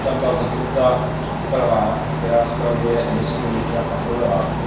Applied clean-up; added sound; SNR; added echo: none; Cricket; 2 dB; reverberation time 0.6 s.